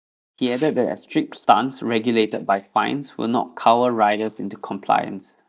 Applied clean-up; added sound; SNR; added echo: neural mask model DeepFilterNet 3.